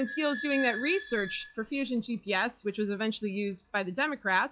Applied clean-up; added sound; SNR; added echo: classical method log-MMSE.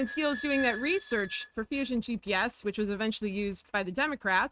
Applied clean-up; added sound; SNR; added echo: neural mask model RNNoise.